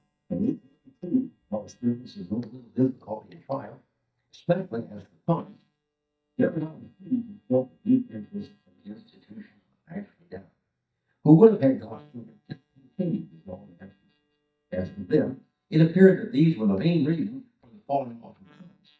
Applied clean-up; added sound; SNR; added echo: neural mask model DeepFilterNet 3.